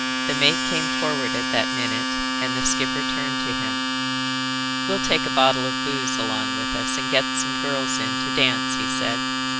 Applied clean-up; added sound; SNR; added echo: none; Domestic sounds, home sounds; -3 dB; none.